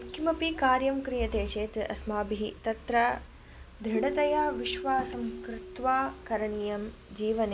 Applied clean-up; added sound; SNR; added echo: none; Keyboard (musical); 13 dB; none.